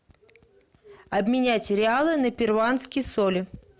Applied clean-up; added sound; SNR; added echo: none; none; none; none.